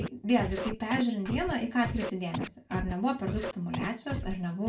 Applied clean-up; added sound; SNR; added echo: none; Scratching (performance technique); 6 dB; reverberation time 0.3 s.